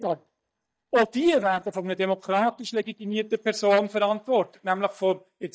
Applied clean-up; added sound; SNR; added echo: neural mask model DeepFilterNet 3.